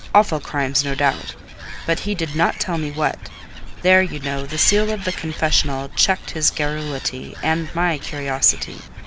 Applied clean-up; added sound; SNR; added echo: none; Animal; 7 dB; none.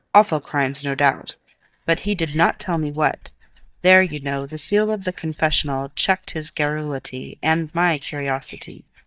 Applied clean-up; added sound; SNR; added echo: neural mask model DeepFilterNet 3.